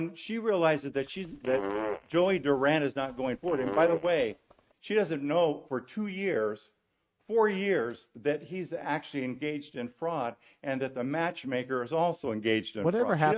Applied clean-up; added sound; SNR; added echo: neural mask model RNNoise.